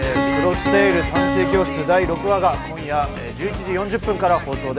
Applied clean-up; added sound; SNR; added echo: none; Piano; 5 dB; none.